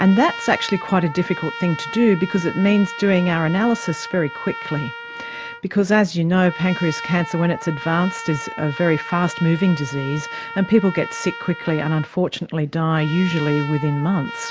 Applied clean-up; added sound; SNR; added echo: none; Trumpet; 12 dB; none.